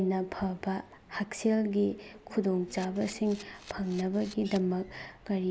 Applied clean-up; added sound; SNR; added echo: none; Camera; 20 dB; none.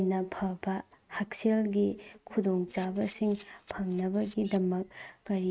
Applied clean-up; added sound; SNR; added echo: neural mask model RNNoise.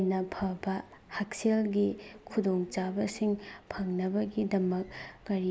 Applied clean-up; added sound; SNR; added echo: none; none; none; none.